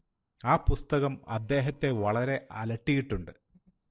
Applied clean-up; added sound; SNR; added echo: neural separator model SepFormer DNS4.